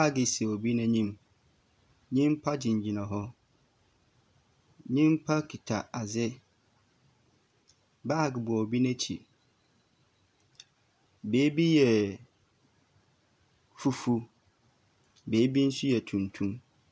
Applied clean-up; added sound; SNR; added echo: none; none; none; none.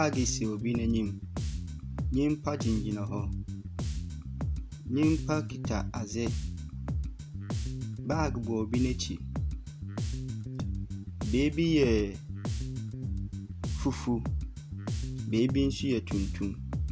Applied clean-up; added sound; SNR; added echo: none; Bass guitar; 2 dB; none.